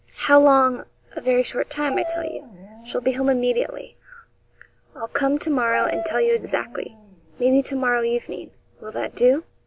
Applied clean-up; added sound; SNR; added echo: none; Dog; 12 dB; none.